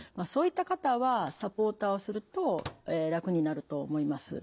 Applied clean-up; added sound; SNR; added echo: none; Microwave oven; 20 dB; none.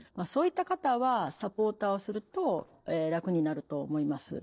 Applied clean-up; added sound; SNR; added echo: neural separator model SepFormer DNS4.